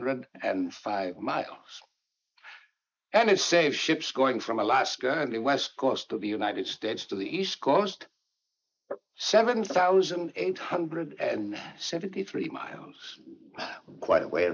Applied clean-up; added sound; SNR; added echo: neural mask model Resemble Enhance denoiser.